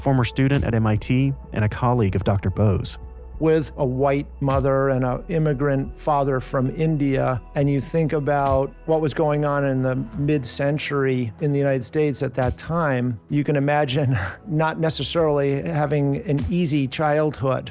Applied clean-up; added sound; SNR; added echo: none; Thump, thud; 20 dB; none.